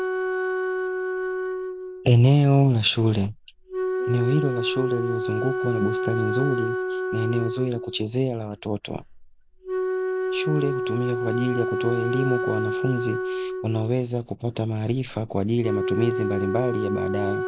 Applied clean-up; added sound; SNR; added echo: none; Wind instrument, woodwind instrument; 3 dB; none.